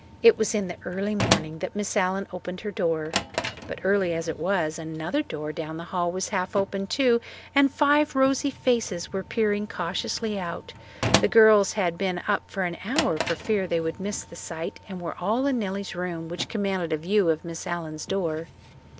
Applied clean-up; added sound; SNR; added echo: none; Drawer open or close; 10 dB; none.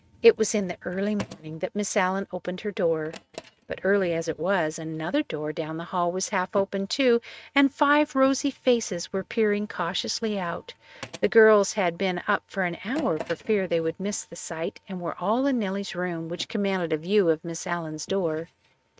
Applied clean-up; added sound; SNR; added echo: neural mask model RNNoise.